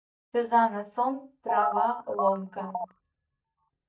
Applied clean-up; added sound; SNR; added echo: neural mask model DeepFilterNet 3.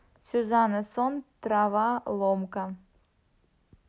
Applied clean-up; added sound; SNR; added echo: none; none; none; none.